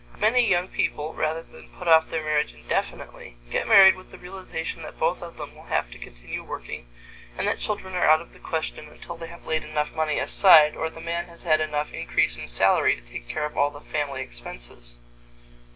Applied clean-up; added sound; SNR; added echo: none; none; none; none.